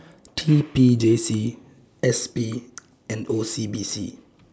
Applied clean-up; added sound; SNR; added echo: none; none; none; none.